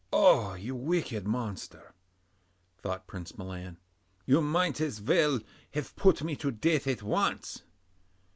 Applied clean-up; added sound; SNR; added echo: none; none; none; none.